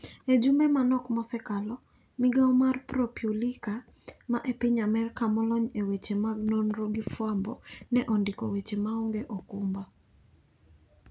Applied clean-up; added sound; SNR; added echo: none; none; none; none.